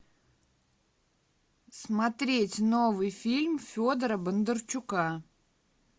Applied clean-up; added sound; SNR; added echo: none; none; none; none.